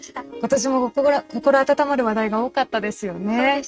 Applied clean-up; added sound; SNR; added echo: neural mask model RNNoise.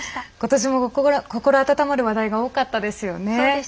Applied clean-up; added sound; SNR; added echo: none; none; none; none.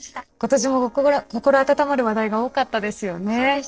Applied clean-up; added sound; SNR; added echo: neural separator model SepFormer DNS4.